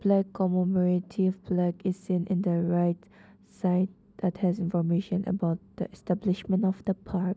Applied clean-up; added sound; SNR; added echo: none; none; none; none.